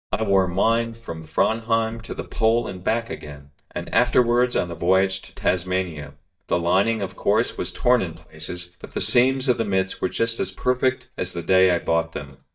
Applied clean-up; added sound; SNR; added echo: neural mask model DeepFilterNet 3.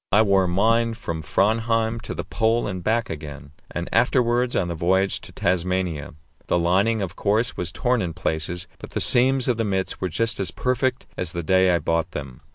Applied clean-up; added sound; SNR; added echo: none; none; none; none.